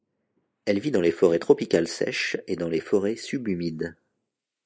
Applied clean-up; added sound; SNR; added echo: neural mask model Resemble Enhance denoiser.